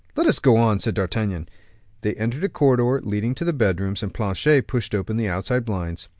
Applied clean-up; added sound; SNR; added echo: none; none; none; none.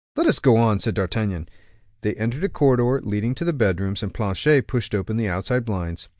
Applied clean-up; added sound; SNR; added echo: neural mask model DeepFilterNet 3.